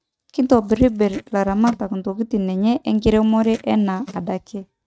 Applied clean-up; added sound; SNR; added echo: neural mask model RNNoise.